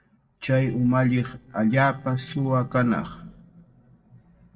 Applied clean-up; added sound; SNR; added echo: neural separator model SepFormer DNS4.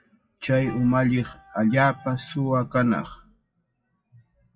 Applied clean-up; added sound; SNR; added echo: classical method WPE with log-MMSE.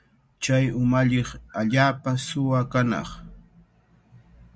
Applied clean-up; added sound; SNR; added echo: none; none; none; none.